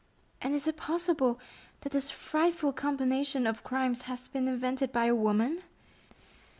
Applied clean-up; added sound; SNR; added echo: none; none; none; none.